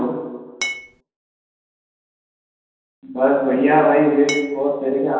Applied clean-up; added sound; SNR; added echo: none; Glass; 7 dB; reverberation time 1.2 s.